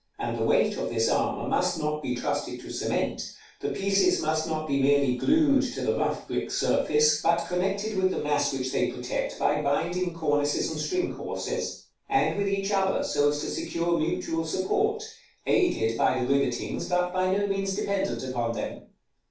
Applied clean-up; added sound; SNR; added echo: none; none; none; reverberation time 0.3 s.